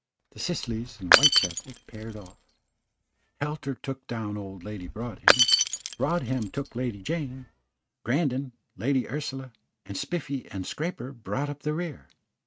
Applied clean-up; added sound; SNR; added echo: neural mask model RNNoise.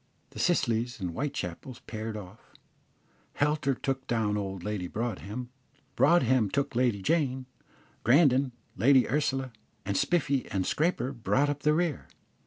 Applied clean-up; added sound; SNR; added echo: none; none; none; none.